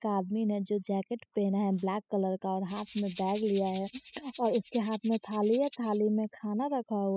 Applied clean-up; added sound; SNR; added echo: classical method spectral subtraction.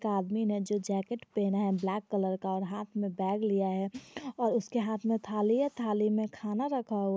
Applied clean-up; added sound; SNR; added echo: none; none; none; none.